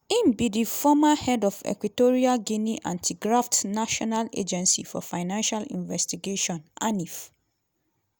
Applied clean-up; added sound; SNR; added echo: none; none; none; none.